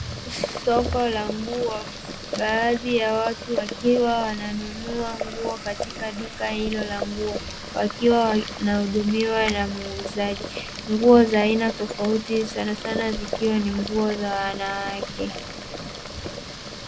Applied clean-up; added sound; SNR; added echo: none; Boiling; 9 dB; none.